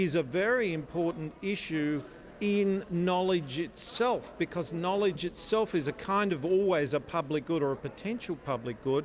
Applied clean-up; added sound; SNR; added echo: none; none; none; none.